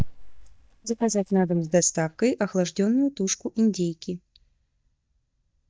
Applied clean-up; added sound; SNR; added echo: neural mask model DeepFilterNet 3.